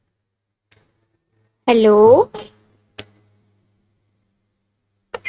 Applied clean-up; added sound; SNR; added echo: neural mask model RNNoise.